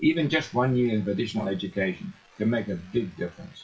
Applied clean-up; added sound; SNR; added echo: classical method WPE with log-MMSE.